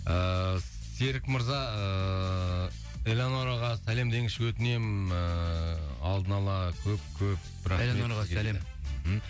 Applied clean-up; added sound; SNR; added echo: none; none; none; none.